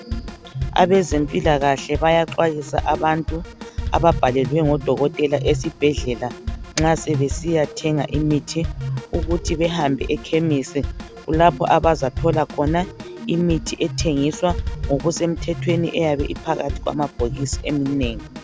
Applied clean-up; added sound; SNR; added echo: none; Drum kit; 10 dB; none.